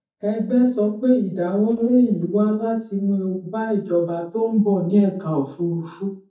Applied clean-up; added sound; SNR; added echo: neural mask model DeepFilterNet 3.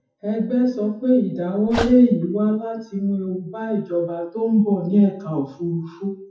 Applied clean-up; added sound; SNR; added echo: classical method WPE with log-MMSE.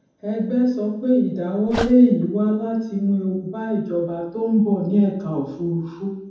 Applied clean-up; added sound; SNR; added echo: none; Dog; 11 dB; reverberation time 0.9 s.